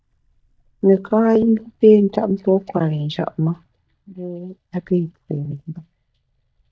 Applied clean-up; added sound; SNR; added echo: neural mask model DeepFilterNet 3.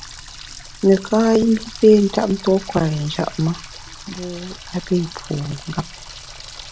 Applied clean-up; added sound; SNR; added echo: none; Water tap, faucet; 16 dB; none.